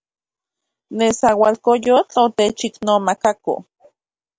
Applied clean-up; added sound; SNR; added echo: none; none; none; none.